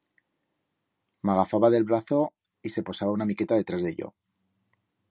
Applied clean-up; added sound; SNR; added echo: none; none; none; none.